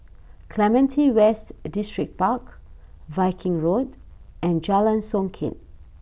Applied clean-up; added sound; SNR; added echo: none; none; none; none.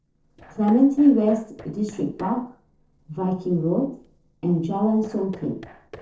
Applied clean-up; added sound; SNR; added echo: neural separator model SepFormer DNS4.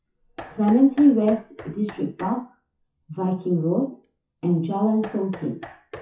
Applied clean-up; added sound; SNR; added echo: classical method WPE with log-MMSE.